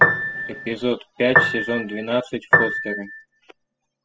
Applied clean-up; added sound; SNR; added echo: classical method spectral subtraction.